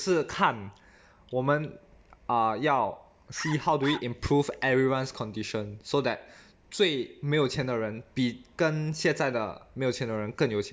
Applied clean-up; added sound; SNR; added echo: none; Bark; 12 dB; none.